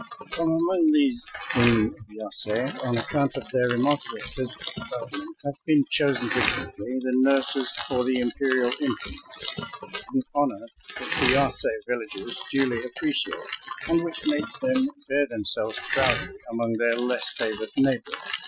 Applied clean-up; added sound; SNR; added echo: classical method Wiener filter.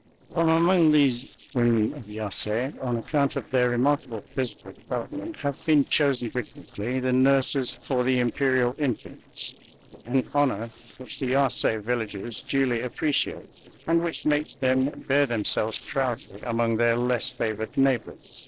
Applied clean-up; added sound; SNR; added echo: neural separator model SepFormer DNS4.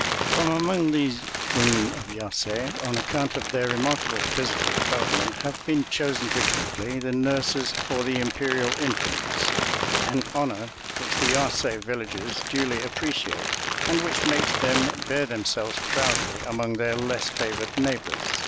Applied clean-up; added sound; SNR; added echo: none; Crumpling, crinkling; 1 dB; none.